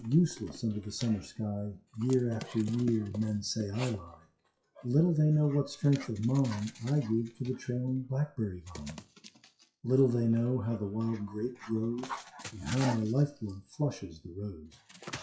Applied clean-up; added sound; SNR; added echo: classical method WPE with log-MMSE.